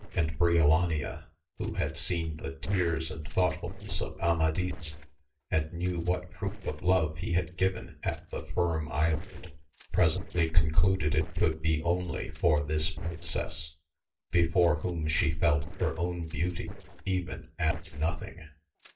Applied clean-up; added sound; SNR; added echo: neural separator model SepFormer DNS4.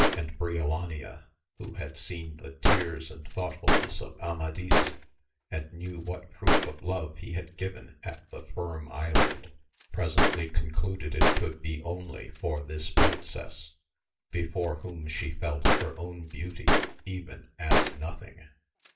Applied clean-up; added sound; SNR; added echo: none; Gunshot, gunfire; -3 dB; reverberation time 0.3 s.